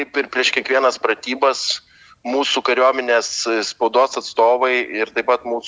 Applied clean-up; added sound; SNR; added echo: none; none; none; none.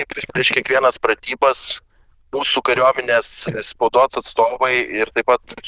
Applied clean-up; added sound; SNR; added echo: neural diffusion model UNIVERSE++.